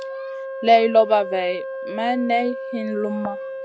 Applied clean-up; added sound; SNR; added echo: none; Wind instrument, woodwind instrument; 9 dB; none.